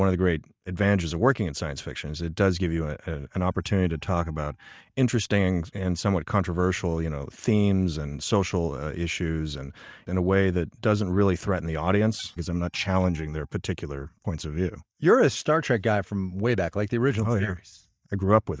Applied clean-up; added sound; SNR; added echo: neural mask model DeepFilterNet 3.